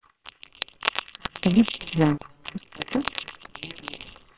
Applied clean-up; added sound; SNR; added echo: neural separator model SepFormer WHAMR!.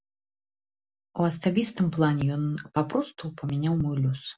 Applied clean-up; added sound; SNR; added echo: none; none; none; none.